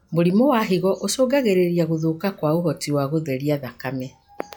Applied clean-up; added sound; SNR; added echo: classical method log-MMSE.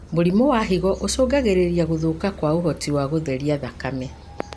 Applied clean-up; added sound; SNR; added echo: none; Car passing by / Idling / Accelerating, revving, vroom; 16 dB; none.